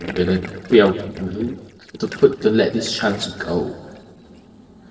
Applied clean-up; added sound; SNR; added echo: neural separator model SepFormer DNS4.